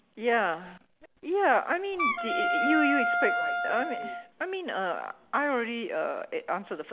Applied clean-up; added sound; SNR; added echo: none; Wind instrument, woodwind instrument; 0 dB; none.